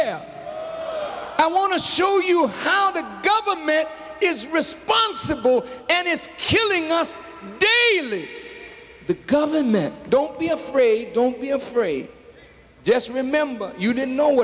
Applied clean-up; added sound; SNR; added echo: none; none; none; none.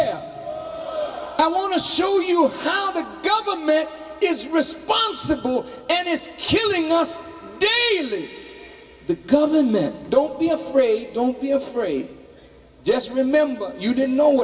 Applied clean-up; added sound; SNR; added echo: none; none; none; reverberation time 2.0 s.